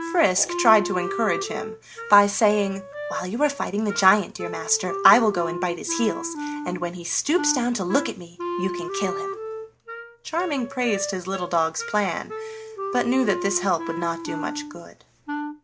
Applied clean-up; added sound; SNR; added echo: none; Wind instrument, woodwind instrument; 8 dB; none.